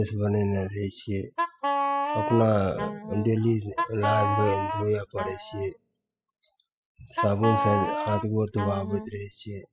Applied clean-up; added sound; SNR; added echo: classical method spectral subtraction.